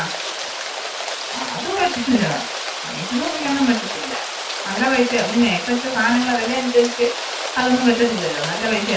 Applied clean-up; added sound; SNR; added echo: none; Rain; 6 dB; reverberation time 0.3 s.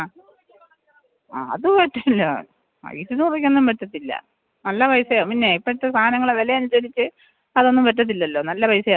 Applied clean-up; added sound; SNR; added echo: none; none; none; none.